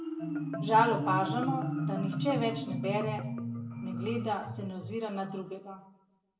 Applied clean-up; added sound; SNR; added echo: none; Marimba, xylophone; 3 dB; reverberation time 0.6 s.